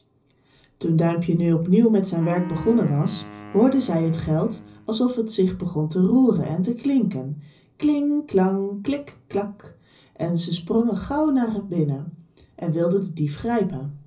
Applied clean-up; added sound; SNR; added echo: none; Wind instrument, woodwind instrument; 17 dB; reverberation time 0.5 s.